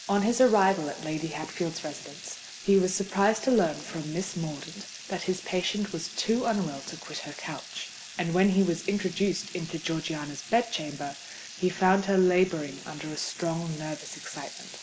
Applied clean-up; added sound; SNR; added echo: neural mask model Resemble Enhance denoiser.